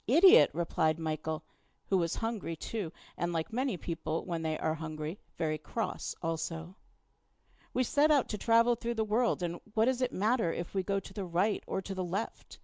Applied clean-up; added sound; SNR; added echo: none; none; none; none.